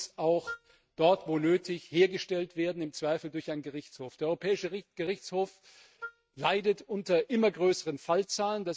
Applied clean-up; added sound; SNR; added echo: neural mask model RNNoise.